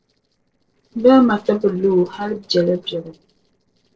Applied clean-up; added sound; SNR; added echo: neural separator model SepFormer DNS4.